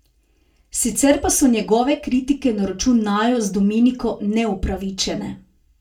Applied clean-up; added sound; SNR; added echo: none; none; none; reverberation time 0.2 s.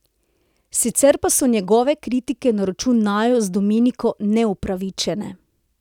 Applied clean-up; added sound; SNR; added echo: none; none; none; none.